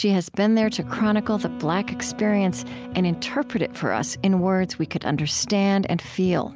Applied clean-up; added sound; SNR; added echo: none; none; none; none.